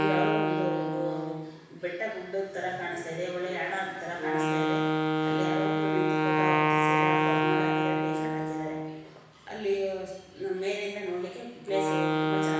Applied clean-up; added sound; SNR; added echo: none; Wind instrument, woodwind instrument; -4 dB; reverberation time 1.1 s.